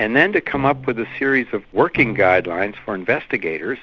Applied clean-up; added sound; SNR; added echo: none; Drum; 15 dB; none.